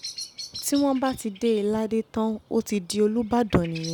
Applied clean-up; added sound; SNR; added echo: none; Bird vocalization, bird call, bird song; 17 dB; none.